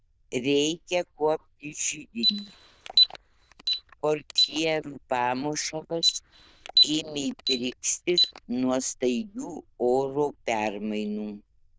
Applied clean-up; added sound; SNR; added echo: neural diffusion model UNIVERSE++.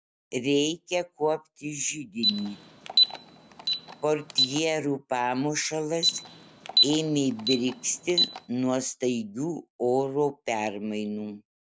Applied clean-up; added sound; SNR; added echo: none; Alarm; 1 dB; none.